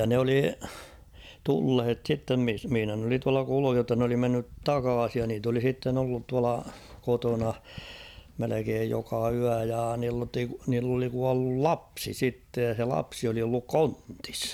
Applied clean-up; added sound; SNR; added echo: none; none; none; none.